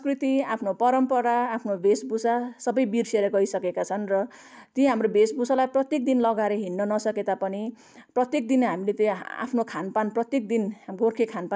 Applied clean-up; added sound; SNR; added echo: none; none; none; none.